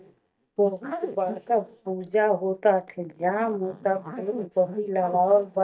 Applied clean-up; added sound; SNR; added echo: neural mask model DeepFilterNet 3.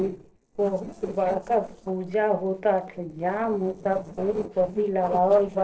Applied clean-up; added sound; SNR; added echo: neural separator model SepFormer DNS4.